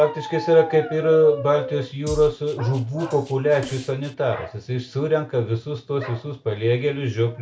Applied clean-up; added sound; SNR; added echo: none; Drum kit + Bark; 14 dB; none.